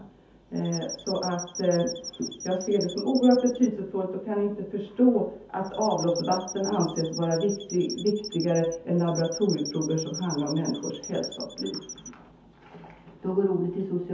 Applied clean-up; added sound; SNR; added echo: none; Squeak / Chirp, tweet; 13 dB; reverberation time 0.5 s.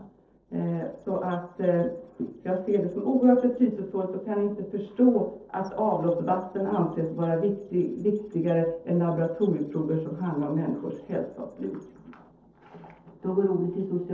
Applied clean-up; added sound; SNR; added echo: neural separator model SepFormer DNS4.